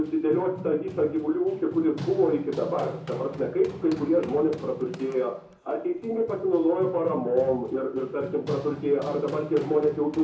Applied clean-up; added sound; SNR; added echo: none; Run; 14 dB; reverberation time 0.6 s.